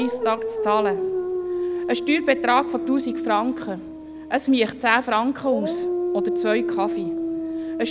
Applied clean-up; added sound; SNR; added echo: none; Dog; 3 dB; none.